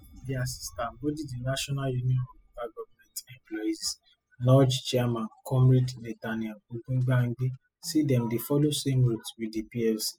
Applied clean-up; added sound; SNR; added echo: classical method spectral subtraction.